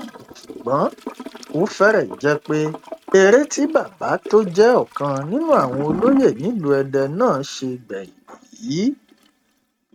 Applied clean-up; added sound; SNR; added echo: neural mask model RNNoise.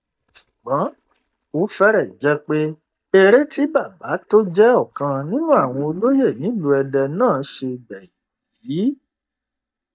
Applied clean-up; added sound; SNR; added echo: neural mask model DeepFilterNet 3.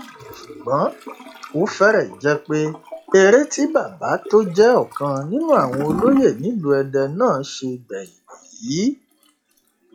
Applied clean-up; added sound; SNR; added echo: classical method log-MMSE.